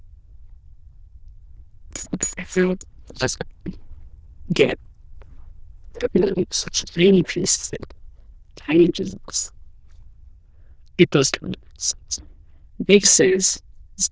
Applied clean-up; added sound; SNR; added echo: neural diffusion model UNIVERSE++.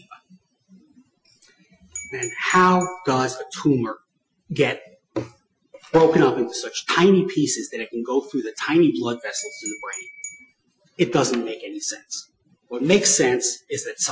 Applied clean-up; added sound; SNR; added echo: classical method Wiener filter.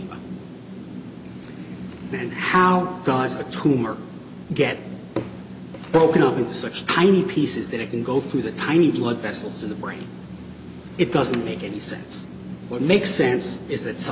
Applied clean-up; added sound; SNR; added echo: none; none; none; none.